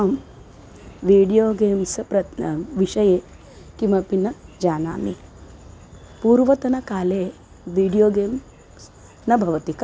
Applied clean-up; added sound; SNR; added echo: none; none; none; none.